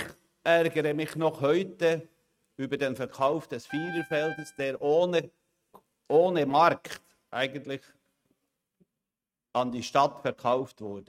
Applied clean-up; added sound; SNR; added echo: neural mask model RNNoise.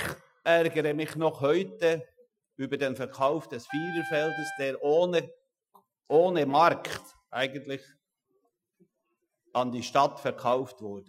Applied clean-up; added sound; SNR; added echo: classical method Wiener filter.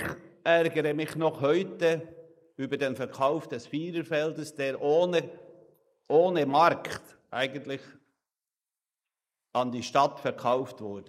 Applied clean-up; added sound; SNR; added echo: neural mask model Resemble Enhance denoiser.